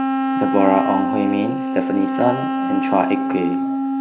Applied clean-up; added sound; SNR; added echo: none; Wind instrument, woodwind instrument; 0 dB; none.